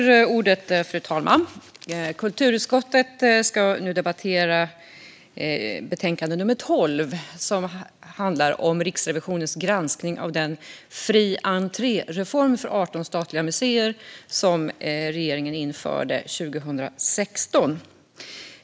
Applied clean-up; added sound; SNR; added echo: none; none; none; none.